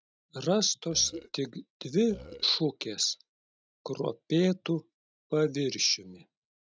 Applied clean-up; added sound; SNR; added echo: neural mask model RNNoise.